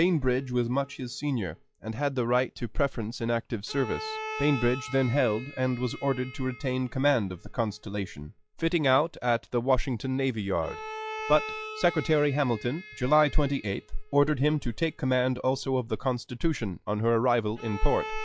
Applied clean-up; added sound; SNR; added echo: classical method log-MMSE.